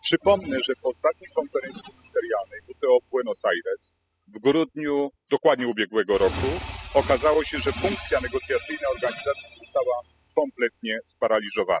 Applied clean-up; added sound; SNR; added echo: classical method spectral subtraction.